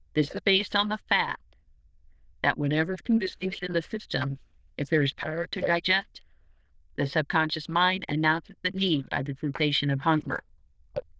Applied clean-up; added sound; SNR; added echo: neural diffusion model UNIVERSE++.